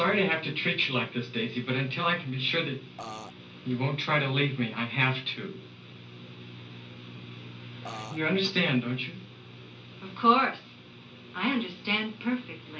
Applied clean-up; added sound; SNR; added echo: none; Burping, eructation; 10 dB; reverberation time 0.2 s.